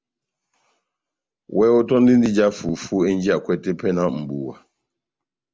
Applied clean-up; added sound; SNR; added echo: none; none; none; none.